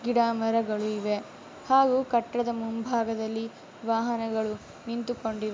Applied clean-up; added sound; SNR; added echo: none; none; none; none.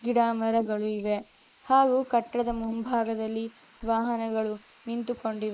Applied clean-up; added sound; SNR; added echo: neural mask model Resemble Enhance denoiser.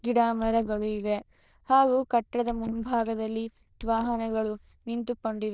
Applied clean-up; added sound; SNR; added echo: neural diffusion model UNIVERSE++.